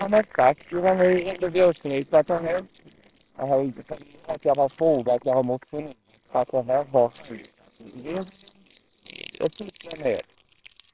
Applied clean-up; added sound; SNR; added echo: neural separator model SepFormer WHAMR!.